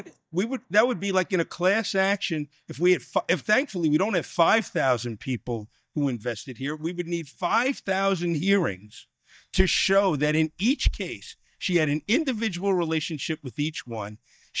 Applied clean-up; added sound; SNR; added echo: neural mask model DeepFilterNet 3.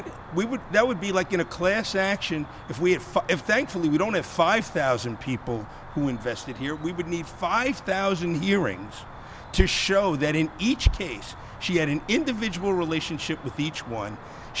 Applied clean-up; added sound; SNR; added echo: none; Cricket; 16 dB; none.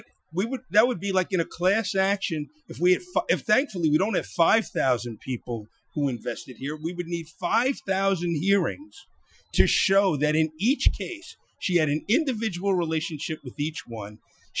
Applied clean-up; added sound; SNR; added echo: classical method Wiener filter.